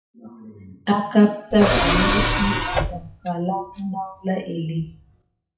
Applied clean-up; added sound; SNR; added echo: classical method WPE with log-MMSE.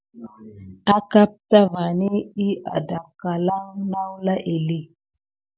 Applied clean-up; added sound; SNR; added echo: none; none; none; none.